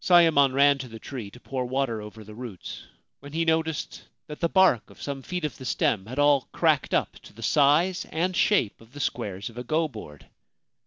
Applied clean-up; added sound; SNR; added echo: none; none; none; none.